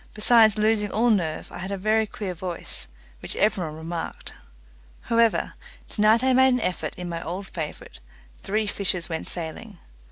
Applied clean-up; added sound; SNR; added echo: none; none; none; none.